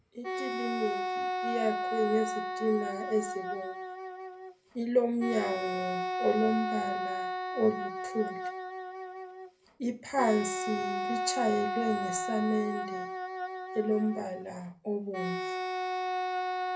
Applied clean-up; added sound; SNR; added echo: none; Wind instrument, woodwind instrument; 2 dB; reverberation time 0.3 s.